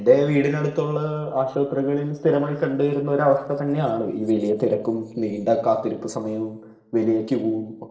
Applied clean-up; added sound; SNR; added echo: neural separator model SepFormer DNS4.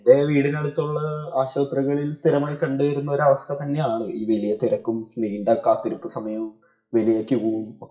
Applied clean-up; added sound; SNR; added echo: classical method WPE with log-MMSE.